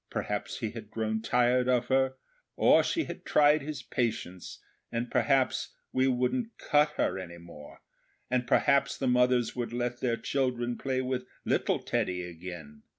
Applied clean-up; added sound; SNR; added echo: none; none; none; none.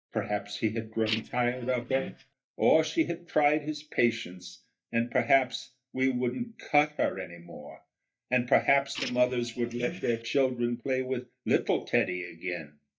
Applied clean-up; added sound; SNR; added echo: neural mask model DeepFilterNet 3.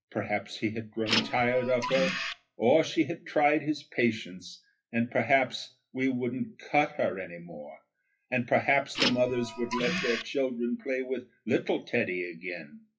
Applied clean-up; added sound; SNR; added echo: classical method WPE with log-MMSE.